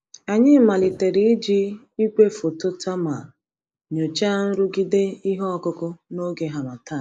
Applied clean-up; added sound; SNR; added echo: neural mask model Resemble Enhance denoiser.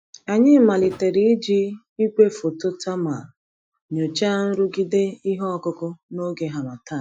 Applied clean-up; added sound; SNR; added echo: classical method Wiener filter.